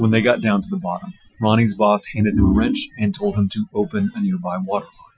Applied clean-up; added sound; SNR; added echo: classical method Wiener filter.